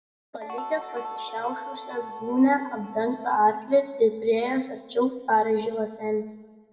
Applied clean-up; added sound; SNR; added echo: none; Guitar; 13 dB; reverberation time 1.3 s.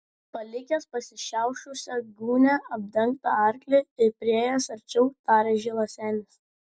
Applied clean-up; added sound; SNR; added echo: none; none; none; none.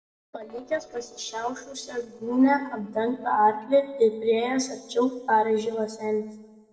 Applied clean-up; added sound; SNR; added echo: neural separator model SepFormer DNS4.